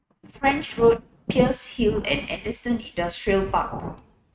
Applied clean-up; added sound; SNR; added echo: neural mask model RNNoise.